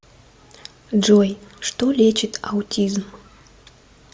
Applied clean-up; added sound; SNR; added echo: none; none; none; none.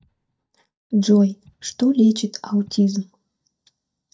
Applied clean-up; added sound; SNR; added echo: neural mask model DeepFilterNet 3.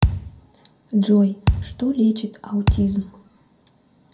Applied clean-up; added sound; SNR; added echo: none; Thump, thud; 1 dB; reverberation time 0.2 s.